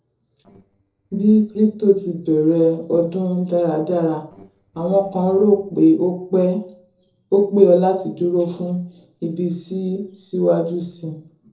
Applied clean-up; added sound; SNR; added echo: neural separator model SepFormer DNS4.